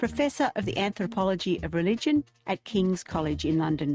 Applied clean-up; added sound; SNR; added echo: neural mask model RNNoise.